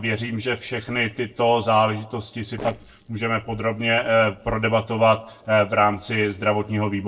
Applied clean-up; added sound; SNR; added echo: neural separator model SepFormer DNS4.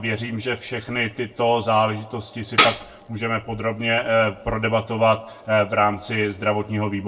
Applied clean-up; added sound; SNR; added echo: none; Tambourine; 2 dB; reverberation time 0.2 s.